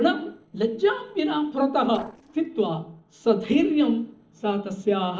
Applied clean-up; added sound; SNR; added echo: neural separator model SepFormer DNS4.